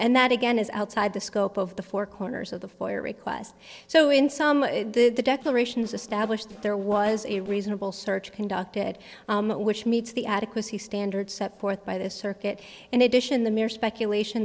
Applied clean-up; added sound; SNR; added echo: neural separator model SepFormer DNS4.